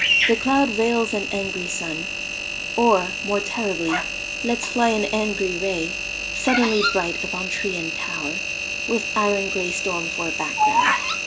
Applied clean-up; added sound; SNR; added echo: none; Bird vocalization, bird call, bird song + Engine; 0 dB; none.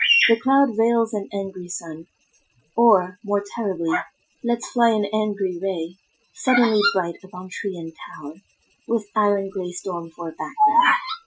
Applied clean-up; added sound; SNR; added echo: classical method Wiener filter.